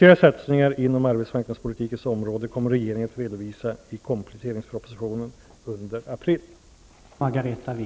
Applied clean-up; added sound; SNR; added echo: none; none; none; none.